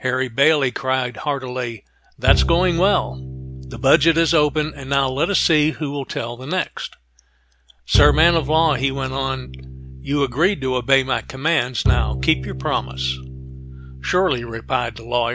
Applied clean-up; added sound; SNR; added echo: none; Bowed string instrument; 5 dB; none.